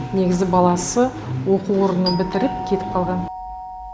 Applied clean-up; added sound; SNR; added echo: none; Doorbell; 11 dB; none.